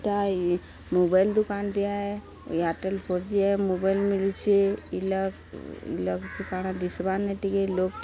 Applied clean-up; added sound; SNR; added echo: none; none; none; none.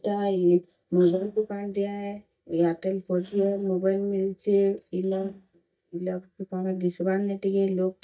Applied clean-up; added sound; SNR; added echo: neural mask model DeepFilterNet 3.